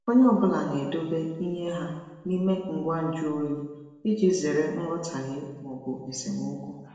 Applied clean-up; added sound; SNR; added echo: none; none; none; reverberation time 1.0 s.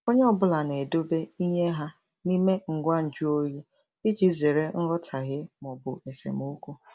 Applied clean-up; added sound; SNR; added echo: none; none; none; none.